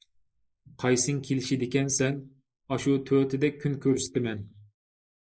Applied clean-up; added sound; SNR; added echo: neural mask model Resemble Enhance denoiser.